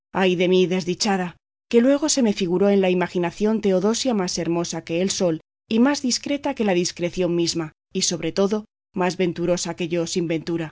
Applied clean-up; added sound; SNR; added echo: none; none; none; none.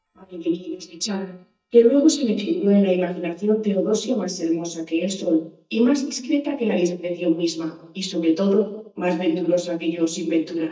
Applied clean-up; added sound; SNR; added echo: neural mask model DeepFilterNet 3.